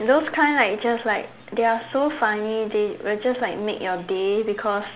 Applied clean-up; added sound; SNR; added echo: none; none; none; none.